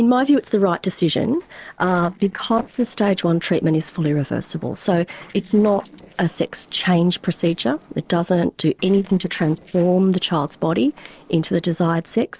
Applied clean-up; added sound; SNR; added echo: neural separator model SepFormer DNS4.